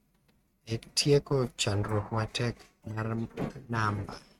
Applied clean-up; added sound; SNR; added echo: neural mask model RNNoise.